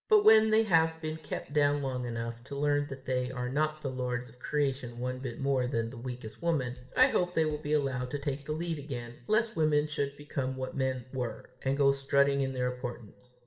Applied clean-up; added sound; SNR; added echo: none; Drum kit; 20 dB; reverberation time 1.2 s.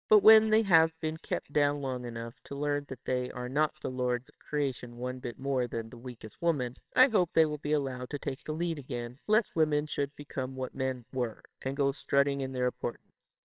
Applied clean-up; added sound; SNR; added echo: neural separator model SepFormer WHAMR!.